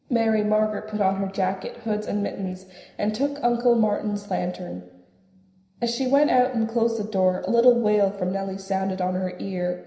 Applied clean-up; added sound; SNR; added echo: none; none; none; reverberation time 0.9 s.